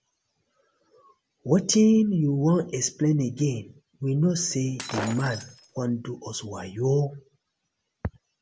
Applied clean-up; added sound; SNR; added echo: none; Shatter; 11 dB; none.